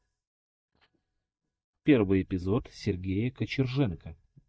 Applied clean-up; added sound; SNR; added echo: neural mask model DeepFilterNet 3.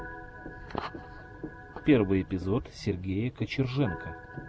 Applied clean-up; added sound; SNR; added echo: none; Organ; 17 dB; none.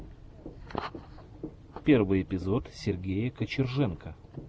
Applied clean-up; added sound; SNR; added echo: none; none; none; none.